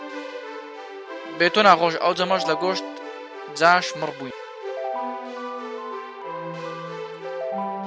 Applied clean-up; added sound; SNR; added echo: none; Keyboard (musical); 7 dB; none.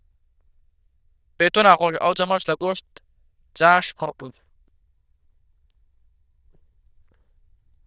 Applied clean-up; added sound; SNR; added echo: neural diffusion model UNIVERSE++.